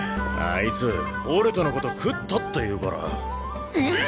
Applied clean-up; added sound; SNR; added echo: none; Bass guitar; 13 dB; none.